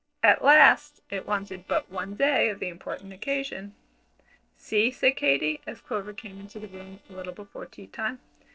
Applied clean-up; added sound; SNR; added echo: neural separator model SepFormer DNS4.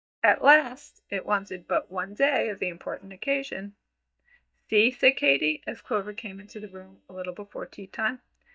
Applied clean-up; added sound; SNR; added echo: neural mask model DeepFilterNet 3.